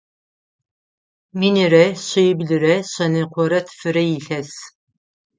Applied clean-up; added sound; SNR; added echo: none; none; none; none.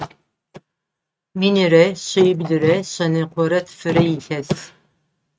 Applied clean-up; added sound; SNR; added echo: neural mask model RNNoise.